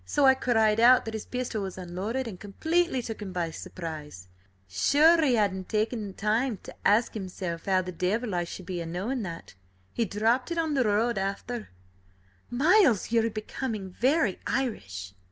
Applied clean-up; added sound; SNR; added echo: none; none; none; none.